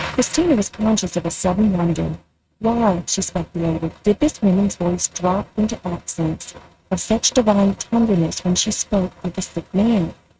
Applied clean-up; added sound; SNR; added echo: neural mask model RNNoise.